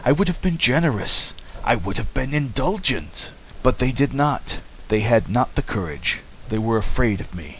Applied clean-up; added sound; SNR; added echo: none; none; none; none.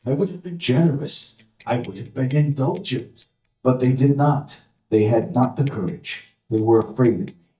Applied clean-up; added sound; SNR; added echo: neural mask model DeepFilterNet 3.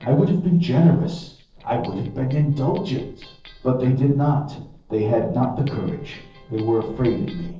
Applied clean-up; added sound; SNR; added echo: neural separator model SepFormer DNS4.